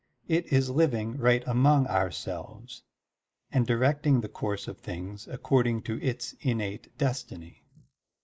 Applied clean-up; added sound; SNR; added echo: neural mask model Resemble Enhance denoiser.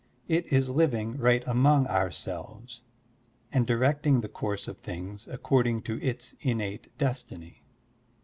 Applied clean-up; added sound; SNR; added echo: none; none; none; none.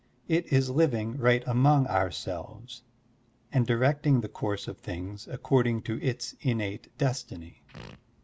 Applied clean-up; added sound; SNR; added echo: none; Fart; 18 dB; none.